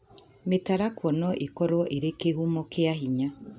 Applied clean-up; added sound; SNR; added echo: none; none; none; none.